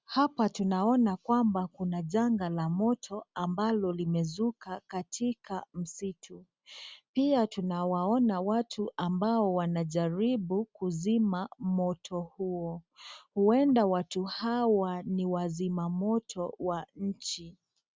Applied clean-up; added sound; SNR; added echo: none; none; none; none.